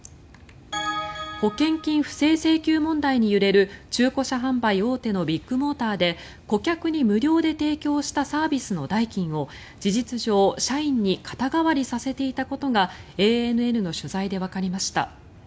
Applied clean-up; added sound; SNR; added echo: none; none; none; none.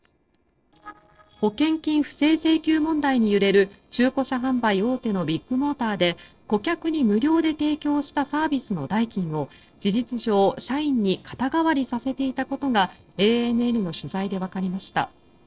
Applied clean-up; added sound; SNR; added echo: neural separator model SepFormer DNS4.